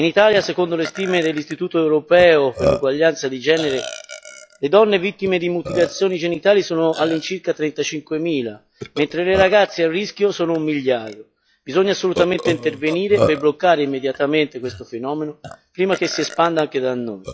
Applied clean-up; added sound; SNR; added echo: classical method log-MMSE.